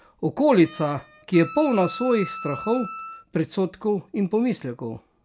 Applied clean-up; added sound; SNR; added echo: none; Wind instrument, woodwind instrument; 14 dB; none.